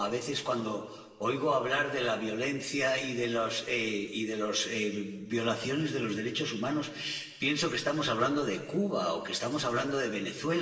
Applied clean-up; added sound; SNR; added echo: none; none; none; reverberation time 1.4 s.